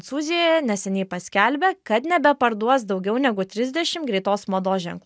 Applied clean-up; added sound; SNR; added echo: none; none; none; none.